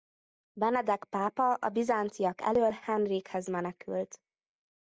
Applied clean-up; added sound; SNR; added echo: none; none; none; none.